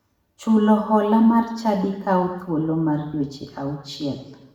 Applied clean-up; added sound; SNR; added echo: none; none; none; reverberation time 0.9 s.